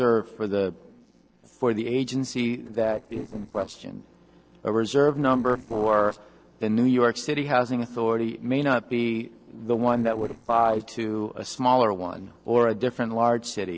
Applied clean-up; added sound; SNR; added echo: neural separator model SepFormer DNS4.